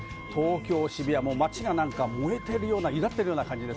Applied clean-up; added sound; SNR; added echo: none; Wind instrument, woodwind instrument; 18 dB; none.